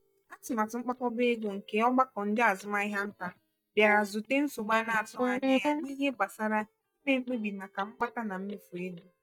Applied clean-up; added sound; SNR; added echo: neural mask model DeepFilterNet 3.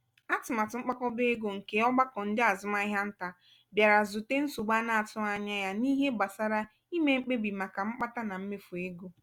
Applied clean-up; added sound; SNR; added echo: none; none; none; none.